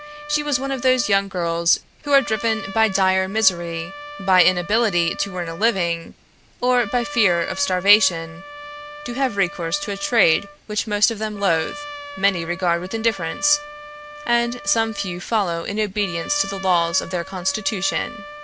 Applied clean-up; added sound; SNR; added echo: none; Trumpet; 14 dB; none.